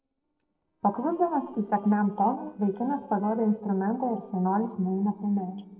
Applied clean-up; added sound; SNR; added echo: neural separator model SepFormer DNS4.